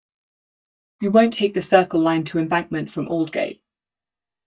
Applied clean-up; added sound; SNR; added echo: neural mask model DeepFilterNet 3.